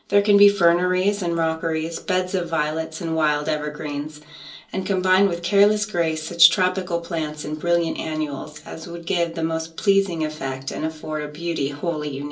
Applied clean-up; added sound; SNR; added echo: none; none; none; reverberation time 0.3 s.